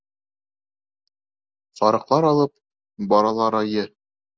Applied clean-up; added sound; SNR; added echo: none; none; none; none.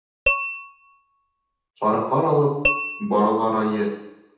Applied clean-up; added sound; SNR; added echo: none; Tap / Glass; 4 dB; reverberation time 0.9 s.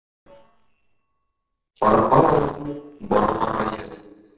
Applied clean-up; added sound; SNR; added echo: neural separator model SepFormer DNS4.